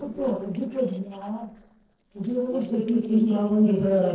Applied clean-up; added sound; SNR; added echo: neural separator model SepFormer DNS4.